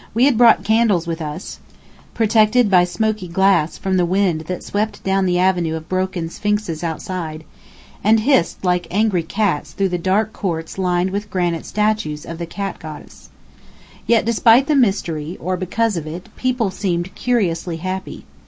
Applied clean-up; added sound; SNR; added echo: none; none; none; none.